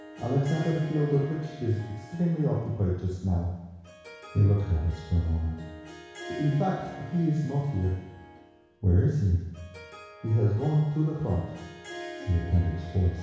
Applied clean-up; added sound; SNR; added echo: none; Harp; 17 dB; reverberation time 1.1 s.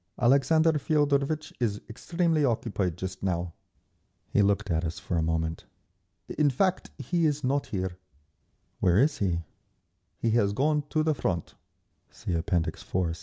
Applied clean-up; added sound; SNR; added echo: none; none; none; none.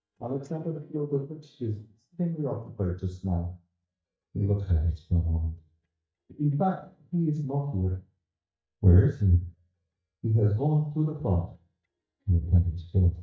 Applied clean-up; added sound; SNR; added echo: neural mask model DeepFilterNet 3.